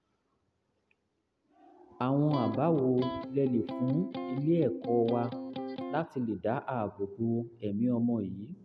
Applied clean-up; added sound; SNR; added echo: none; Electric guitar; 7 dB; none.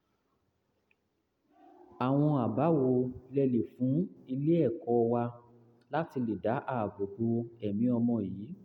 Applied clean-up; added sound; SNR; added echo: none; none; none; none.